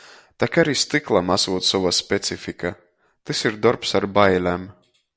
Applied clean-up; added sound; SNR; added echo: none; none; none; none.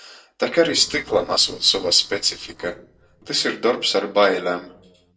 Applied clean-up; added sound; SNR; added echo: neural separator model SepFormer DNS4.